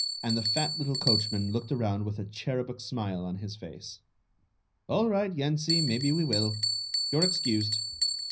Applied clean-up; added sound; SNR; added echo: none; Bell; 3 dB; reverberation time 0.4 s.